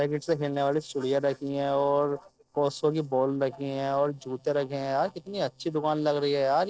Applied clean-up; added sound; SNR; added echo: neural separator model SepFormer DNS4.